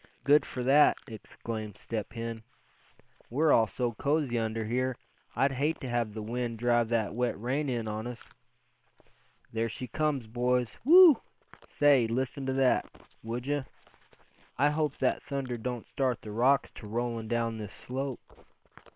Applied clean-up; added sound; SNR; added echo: neural separator model SepFormer WHAM!.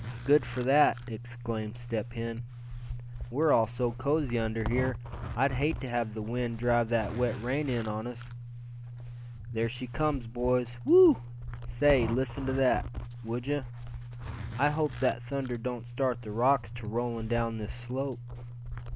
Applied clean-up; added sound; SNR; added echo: none; Zipper (clothing); 9 dB; none.